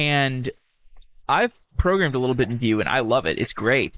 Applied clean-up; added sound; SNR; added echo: neural mask model Resemble Enhance denoiser.